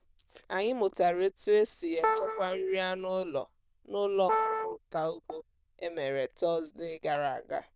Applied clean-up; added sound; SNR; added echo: neural diffusion model UNIVERSE++.